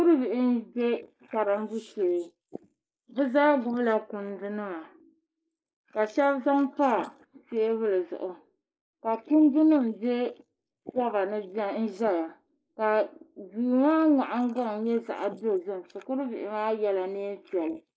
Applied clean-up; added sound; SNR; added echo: neural mask model Resemble Enhance denoiser.